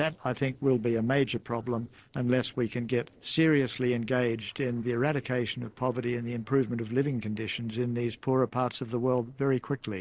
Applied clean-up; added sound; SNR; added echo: neural separator model SepFormer DNS4.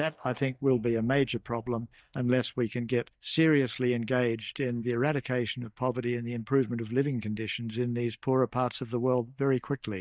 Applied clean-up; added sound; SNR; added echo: neural mask model DeepFilterNet 3.